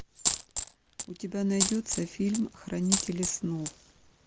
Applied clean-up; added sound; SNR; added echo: none; Coin (dropping); 2 dB; none.